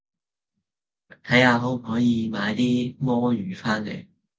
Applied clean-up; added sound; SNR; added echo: none; none; none; none.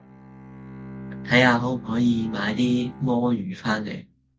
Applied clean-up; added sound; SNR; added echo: none; Bowed string instrument; 16 dB; none.